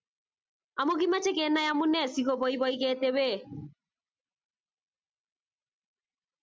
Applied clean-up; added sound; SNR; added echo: none; none; none; none.